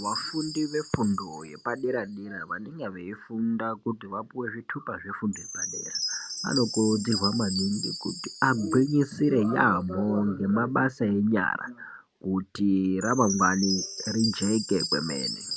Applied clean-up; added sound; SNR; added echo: none; Chime; 10 dB; none.